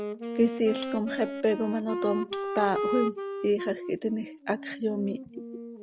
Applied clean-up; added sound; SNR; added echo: none; Cutlery, silverware + Wind instrument, woodwind instrument; 5 dB; none.